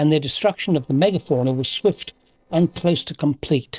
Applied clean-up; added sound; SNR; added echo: neural separator model SepFormer DNS4.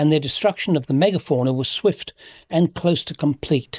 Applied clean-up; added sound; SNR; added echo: neural mask model Resemble Enhance denoiser.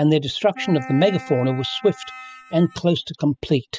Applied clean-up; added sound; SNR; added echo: classical method spectral subtraction.